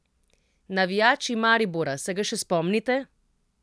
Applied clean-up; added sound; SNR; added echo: none; none; none; none.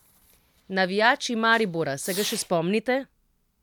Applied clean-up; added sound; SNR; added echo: none; Fireworks; 17 dB; none.